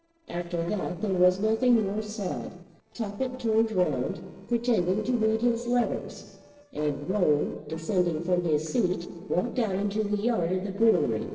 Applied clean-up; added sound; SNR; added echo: neural separator model SepFormer DNS4.